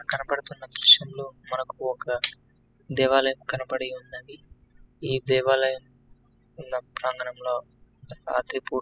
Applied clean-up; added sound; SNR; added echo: classical method spectral subtraction.